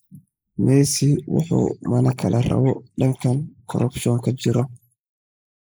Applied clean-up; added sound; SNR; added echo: neural mask model Resemble Enhance denoiser.